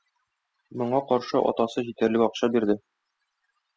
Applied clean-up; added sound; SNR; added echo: classical method spectral subtraction.